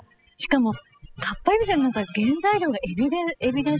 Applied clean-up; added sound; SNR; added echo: classical method spectral subtraction.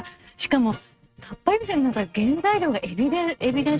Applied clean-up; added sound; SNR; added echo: neural mask model RNNoise.